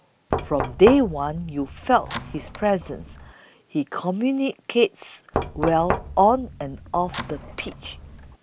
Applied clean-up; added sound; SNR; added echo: none; Knock; 8 dB; none.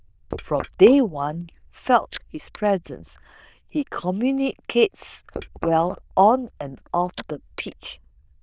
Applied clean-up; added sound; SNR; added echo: neural diffusion model UNIVERSE++.